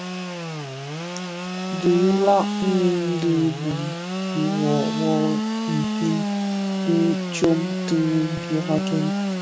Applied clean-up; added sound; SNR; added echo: none; Sawing / Engine; 2 dB; none.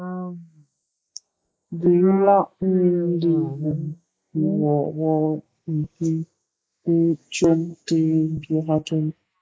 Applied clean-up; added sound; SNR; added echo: neural mask model Resemble Enhance denoiser.